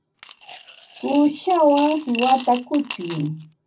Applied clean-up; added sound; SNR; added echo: none; Coin (dropping) / Glass; 11 dB; reverberation time 0.4 s.